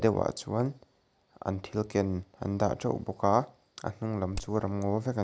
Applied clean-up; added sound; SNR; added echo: none; Hammer; 9 dB; none.